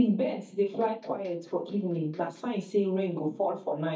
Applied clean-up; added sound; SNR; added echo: neural mask model DeepFilterNet 3.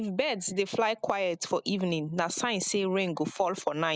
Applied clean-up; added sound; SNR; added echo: none; none; none; none.